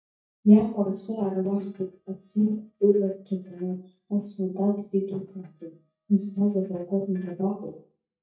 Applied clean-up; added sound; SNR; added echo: neural mask model DeepFilterNet 3.